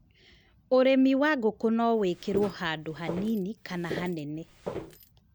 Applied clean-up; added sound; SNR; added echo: none; Walk, footsteps; 12 dB; none.